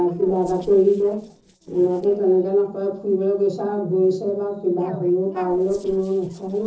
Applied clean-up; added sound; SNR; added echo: neural separator model SepFormer DNS4.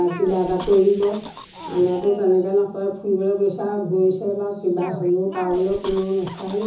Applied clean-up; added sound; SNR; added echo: none; Cough; 18 dB; reverberation time 0.6 s.